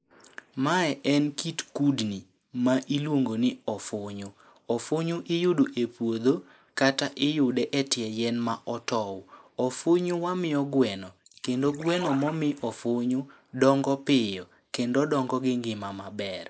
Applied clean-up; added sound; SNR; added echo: neural mask model Resemble Enhance denoiser.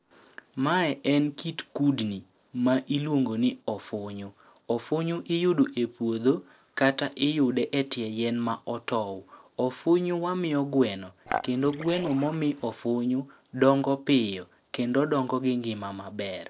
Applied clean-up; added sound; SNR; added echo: neural separator model SepFormer DNS4.